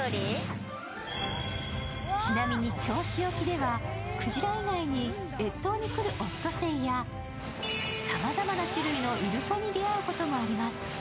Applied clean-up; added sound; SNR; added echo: none; Drill; 19 dB; none.